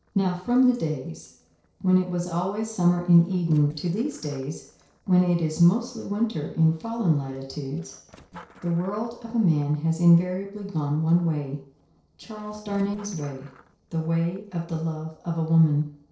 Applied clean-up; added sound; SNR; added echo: neural separator model SepFormer DNS4.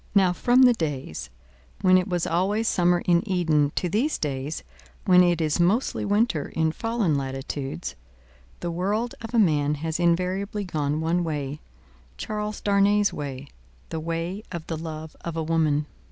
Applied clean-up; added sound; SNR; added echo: none; none; none; none.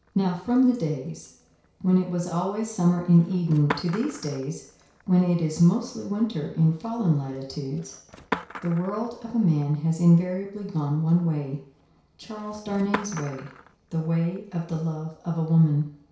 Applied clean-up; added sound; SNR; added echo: none; Skateboard; 17 dB; reverberation time 0.6 s.